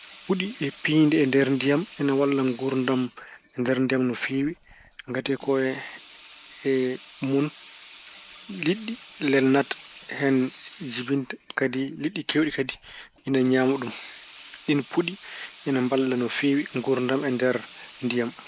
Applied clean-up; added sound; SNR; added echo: none; Sink (filling or washing) / Water tap, faucet; 15 dB; none.